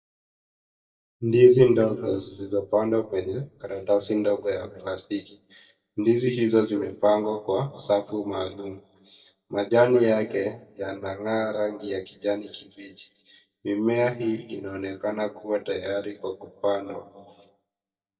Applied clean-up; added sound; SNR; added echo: neural mask model DeepFilterNet 3.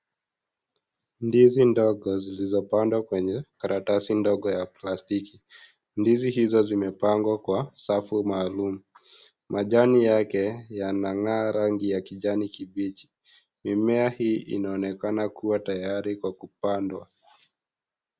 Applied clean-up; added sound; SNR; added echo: none; none; none; none.